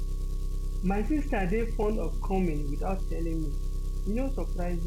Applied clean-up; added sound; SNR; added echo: none; Engine; -4 dB; none.